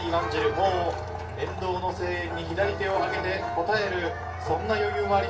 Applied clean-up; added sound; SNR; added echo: none; Idling / Engine starting / Accelerating, revving, vroom / Car; 11 dB; reverberation time 0.3 s.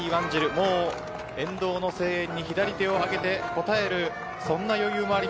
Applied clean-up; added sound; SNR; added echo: none; none; none; none.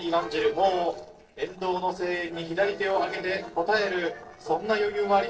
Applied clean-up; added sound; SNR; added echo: neural separator model SepFormer DNS4.